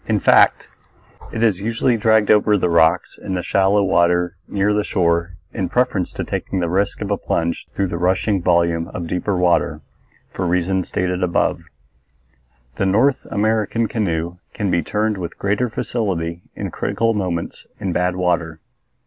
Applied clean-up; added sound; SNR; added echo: none; none; none; none.